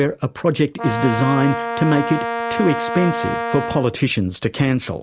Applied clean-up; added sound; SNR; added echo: none; Brass instrument; 4 dB; none.